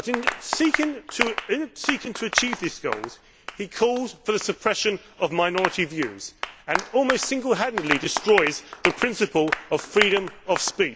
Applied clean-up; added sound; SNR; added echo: none; Applause; 6 dB; none.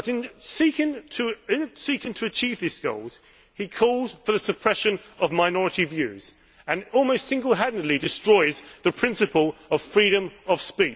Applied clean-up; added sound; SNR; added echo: none; none; none; none.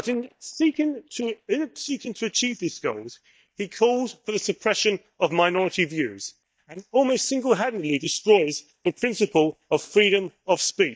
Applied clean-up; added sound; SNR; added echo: neural mask model DeepFilterNet 3.